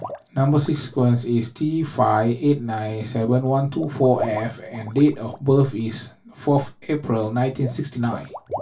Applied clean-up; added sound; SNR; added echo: none; Water / Liquid; 16 dB; reverberation time 0.2 s.